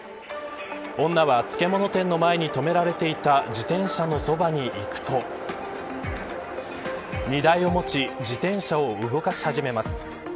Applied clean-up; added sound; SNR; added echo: none; Train; 14 dB; none.